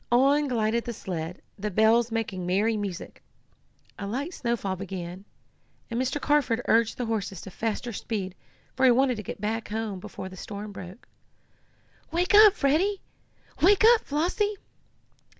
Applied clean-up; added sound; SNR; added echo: none; none; none; none.